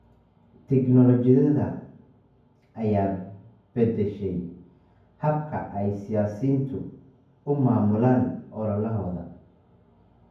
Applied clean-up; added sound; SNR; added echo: none; none; none; reverberation time 0.9 s.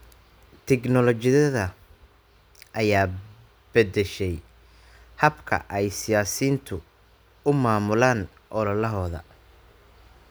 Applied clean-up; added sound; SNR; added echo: none; none; none; none.